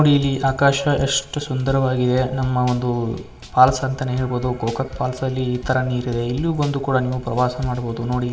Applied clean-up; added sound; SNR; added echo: none; Drum kit; 17 dB; reverberation time 0.9 s.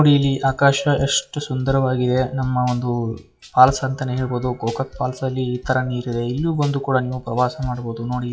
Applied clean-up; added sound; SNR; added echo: classical method WPE with log-MMSE.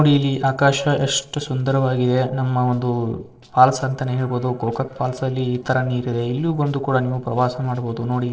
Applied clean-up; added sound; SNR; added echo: neural separator model SepFormer DNS4.